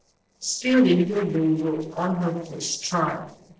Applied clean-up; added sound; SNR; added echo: neural separator model SepFormer DNS4.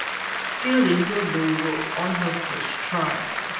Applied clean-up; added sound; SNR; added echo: none; Applause; 3 dB; reverberation time 0.7 s.